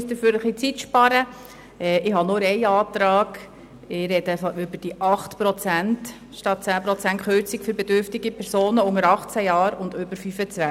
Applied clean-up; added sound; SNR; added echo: none; none; none; none.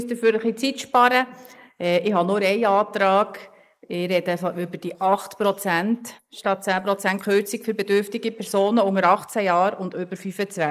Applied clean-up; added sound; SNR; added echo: neural mask model Resemble Enhance denoiser.